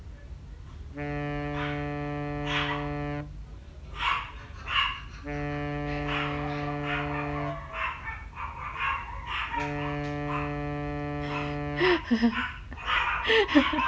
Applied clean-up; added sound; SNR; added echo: none; Wind instrument, woodwind instrument; 3 dB; none.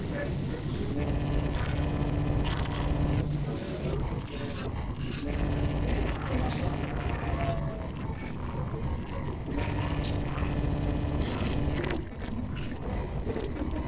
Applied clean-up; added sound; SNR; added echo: neural separator model SepFormer DNS4.